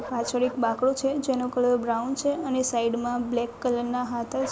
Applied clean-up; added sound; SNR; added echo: none; Bark; 19 dB; none.